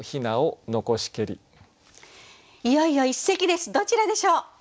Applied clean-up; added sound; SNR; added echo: none; none; none; none.